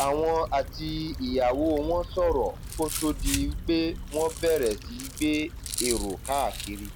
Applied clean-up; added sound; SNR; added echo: none; Rattle + Stream / Trickle, dribble / Traffic noise, roadway noise; 7 dB; none.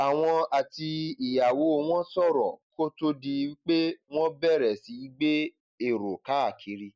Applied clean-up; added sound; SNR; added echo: none; none; none; none.